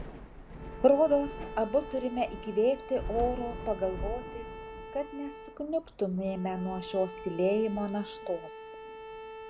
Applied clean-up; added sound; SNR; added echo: none; Bowed string instrument + Thunder / Rain; 10 dB; none.